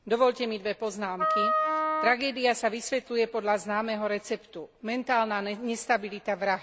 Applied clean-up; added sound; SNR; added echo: none; Wind instrument, woodwind instrument; 0 dB; none.